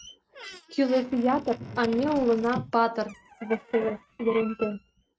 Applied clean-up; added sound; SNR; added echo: neural mask model RNNoise.